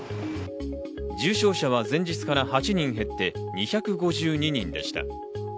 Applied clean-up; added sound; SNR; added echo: none; none; none; none.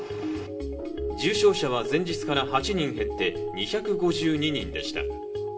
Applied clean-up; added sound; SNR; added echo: none; Gong; 17 dB; reverberation time 0.8 s.